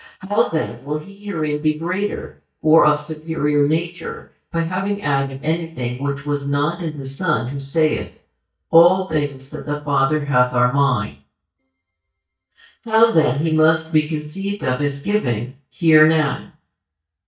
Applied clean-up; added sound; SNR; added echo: neural mask model DeepFilterNet 3.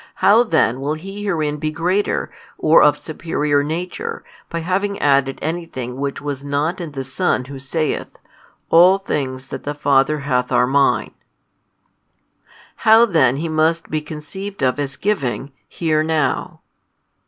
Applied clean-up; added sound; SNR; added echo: none; none; none; none.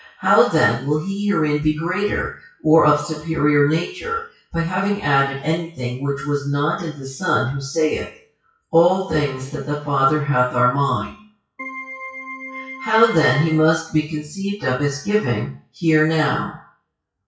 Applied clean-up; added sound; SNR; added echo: classical method WPE with log-MMSE.